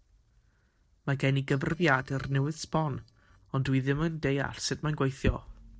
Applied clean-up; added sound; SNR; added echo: neural separator model SepFormer DNS4.